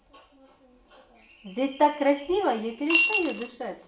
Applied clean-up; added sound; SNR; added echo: none; Coin (dropping) / Glass; -3 dB; reverberation time 0.7 s.